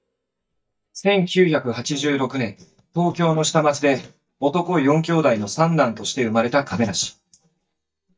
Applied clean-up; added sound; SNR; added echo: neural mask model DeepFilterNet 3.